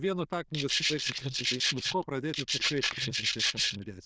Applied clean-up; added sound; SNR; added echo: neural diffusion model UNIVERSE++.